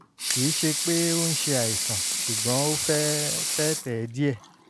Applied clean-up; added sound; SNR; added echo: none; Sink (filling or washing) / Water tap, faucet / Liquid; -2 dB; none.